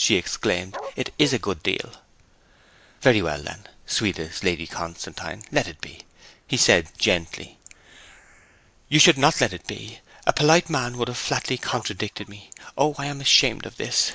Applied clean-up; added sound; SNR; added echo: neural mask model Resemble Enhance denoiser.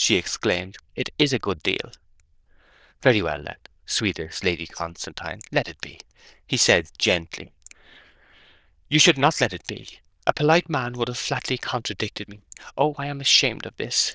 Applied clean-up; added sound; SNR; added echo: neural diffusion model UNIVERSE++.